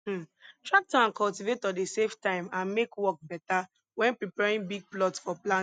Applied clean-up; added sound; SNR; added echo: none; none; none; none.